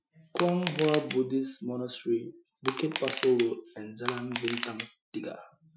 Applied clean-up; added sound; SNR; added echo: classical method Wiener filter.